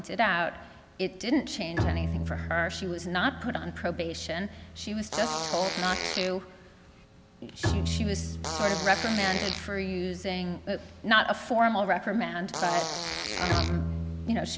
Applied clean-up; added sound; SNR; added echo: none; Fart + Bowed string instrument; 4 dB; none.